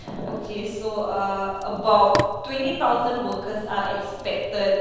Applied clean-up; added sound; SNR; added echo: none; Fire; 13 dB; reverberation time 1.2 s.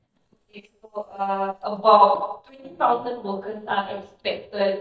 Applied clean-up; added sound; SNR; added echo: neural mask model DeepFilterNet 3.